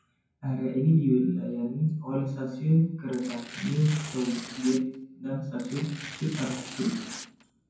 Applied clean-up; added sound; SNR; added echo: none; Tearing; 14 dB; reverberation time 0.9 s.